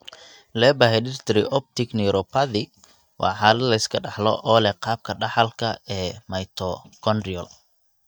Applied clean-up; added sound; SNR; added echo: neural mask model DeepFilterNet 3.